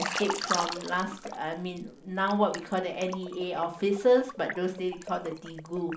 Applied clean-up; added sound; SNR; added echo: none; Liquid; 9 dB; reverberation time 0.4 s.